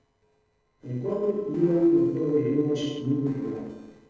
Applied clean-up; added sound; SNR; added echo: neural separator model SepFormer DNS4.